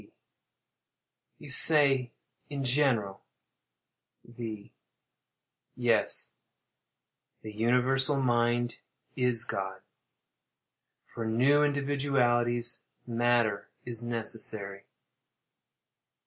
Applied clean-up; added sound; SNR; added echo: none; none; none; none.